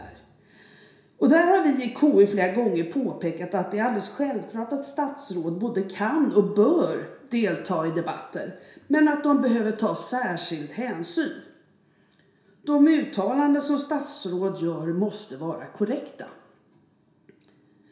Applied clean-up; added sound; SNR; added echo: none; none; none; reverberation time 0.7 s.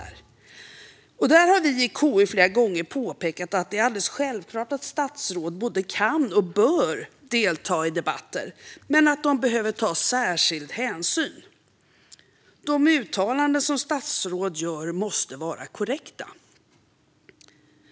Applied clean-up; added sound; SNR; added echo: none; none; none; none.